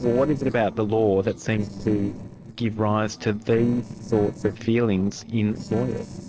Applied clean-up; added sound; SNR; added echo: neural separator model SepFormer DNS4.